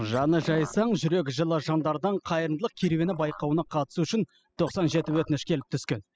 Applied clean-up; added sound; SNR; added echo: classical method spectral subtraction.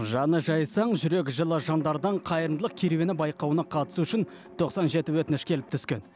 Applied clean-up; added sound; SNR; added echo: none; none; none; none.